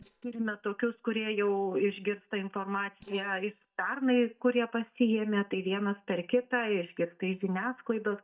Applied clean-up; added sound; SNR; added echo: neural mask model DeepFilterNet 3.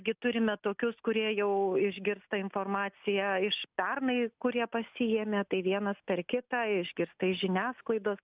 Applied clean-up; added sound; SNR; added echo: none; none; none; none.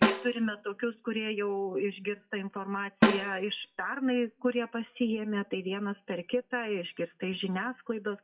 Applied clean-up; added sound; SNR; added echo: classical method WPE with log-MMSE.